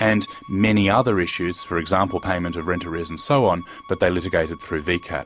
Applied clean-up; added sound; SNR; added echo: none; Bowed string instrument; 20 dB; none.